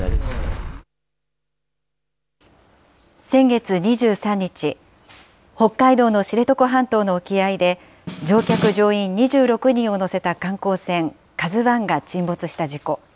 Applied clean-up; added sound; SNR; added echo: none; Snare drum; 6 dB; none.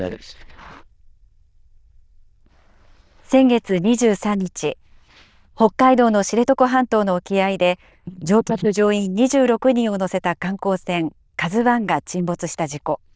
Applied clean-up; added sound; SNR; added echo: neural diffusion model UNIVERSE++.